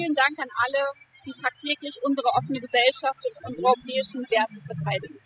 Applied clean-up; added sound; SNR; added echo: classical method spectral subtraction.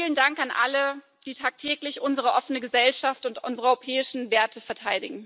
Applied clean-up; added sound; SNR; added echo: none; none; none; none.